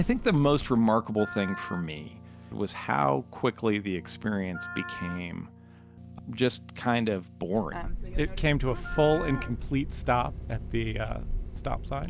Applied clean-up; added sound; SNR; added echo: none; Wind instrument, woodwind instrument; 14 dB; none.